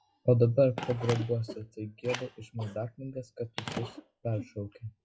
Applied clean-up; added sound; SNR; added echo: classical method log-MMSE.